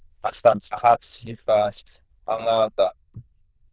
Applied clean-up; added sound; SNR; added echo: neural diffusion model UNIVERSE++.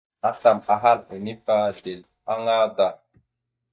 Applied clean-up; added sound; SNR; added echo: neural mask model DeepFilterNet 3.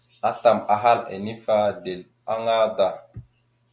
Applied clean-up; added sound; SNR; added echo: none; none; none; none.